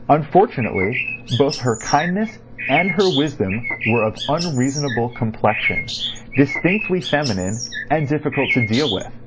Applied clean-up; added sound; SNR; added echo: none; Bird; 7 dB; none.